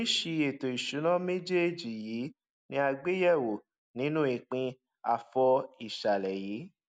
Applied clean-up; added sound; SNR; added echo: none; none; none; none.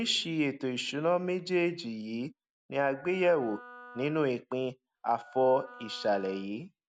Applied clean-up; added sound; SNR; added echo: none; Wind instrument, woodwind instrument; 20 dB; none.